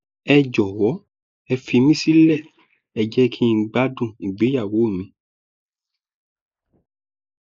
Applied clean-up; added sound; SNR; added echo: neural mask model Resemble Enhance denoiser.